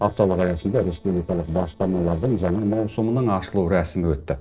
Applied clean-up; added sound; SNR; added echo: neural separator model SepFormer DNS4.